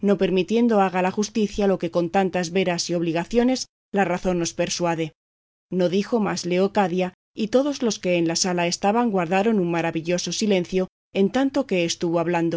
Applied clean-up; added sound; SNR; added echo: none; none; none; none.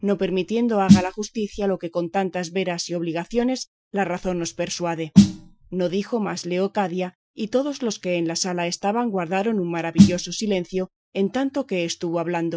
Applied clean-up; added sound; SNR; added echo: classical method Wiener filter.